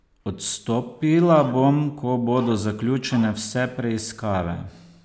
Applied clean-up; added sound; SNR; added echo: none; Dog; 19 dB; none.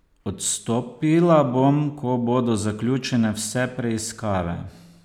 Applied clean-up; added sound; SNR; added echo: none; none; none; none.